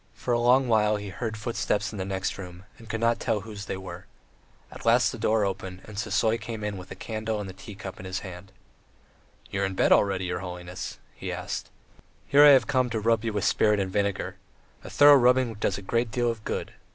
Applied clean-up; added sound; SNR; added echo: none; none; none; none.